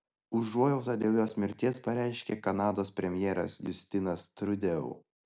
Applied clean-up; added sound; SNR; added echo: none; none; none; none.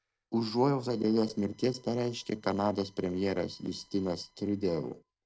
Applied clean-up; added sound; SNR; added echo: neural separator model SepFormer DNS4.